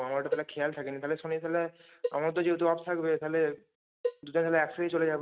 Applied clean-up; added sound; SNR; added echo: neural mask model RNNoise.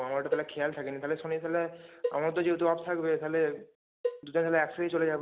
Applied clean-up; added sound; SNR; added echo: none; Cowbell; 9 dB; none.